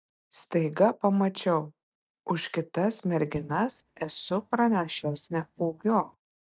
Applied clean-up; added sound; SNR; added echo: neural mask model DeepFilterNet 3.